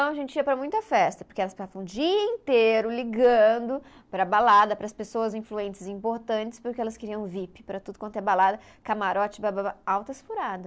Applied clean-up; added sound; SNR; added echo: none; none; none; none.